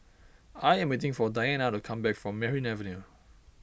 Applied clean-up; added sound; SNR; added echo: none; none; none; none.